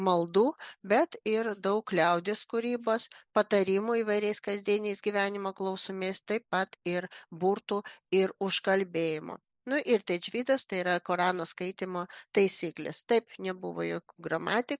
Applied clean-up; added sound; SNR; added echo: none; none; none; none.